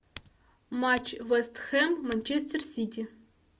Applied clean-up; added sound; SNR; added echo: none; Typing; 19 dB; none.